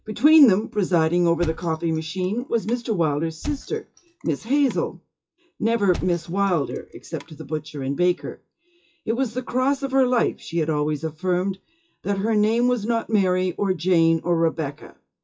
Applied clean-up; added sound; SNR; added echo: classical method WPE with log-MMSE.